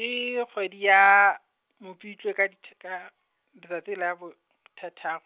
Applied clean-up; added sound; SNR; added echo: none; none; none; none.